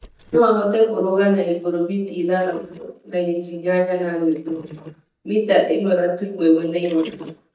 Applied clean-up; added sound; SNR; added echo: neural mask model DeepFilterNet 3.